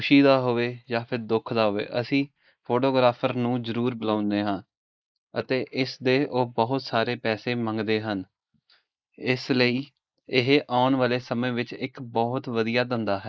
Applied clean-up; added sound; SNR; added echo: neural mask model Resemble Enhance denoiser.